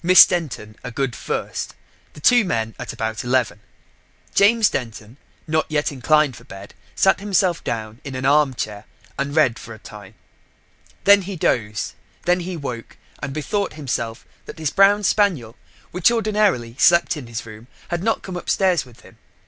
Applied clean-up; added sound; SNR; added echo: none; none; none; none.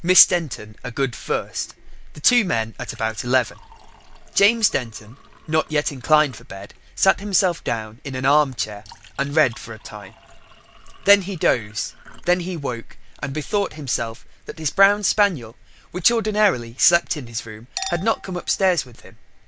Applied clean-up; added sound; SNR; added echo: none; Chink, clink; 18 dB; none.